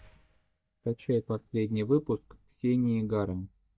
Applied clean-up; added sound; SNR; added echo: neural mask model DeepFilterNet 3.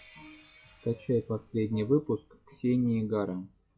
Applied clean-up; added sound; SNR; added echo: classical method log-MMSE.